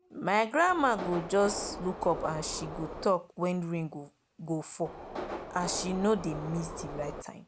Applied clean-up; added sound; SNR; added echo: none; Subway, metro, underground; 8 dB; none.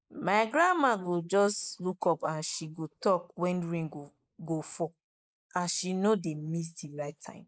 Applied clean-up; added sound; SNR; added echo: neural mask model Resemble Enhance denoiser.